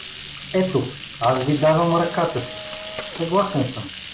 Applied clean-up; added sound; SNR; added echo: none; Bathtub (filling or washing) + Camera; 8 dB; none.